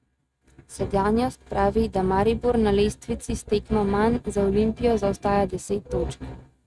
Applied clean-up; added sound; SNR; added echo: neural mask model RNNoise.